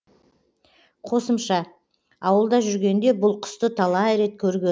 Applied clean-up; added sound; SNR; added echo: none; none; none; none.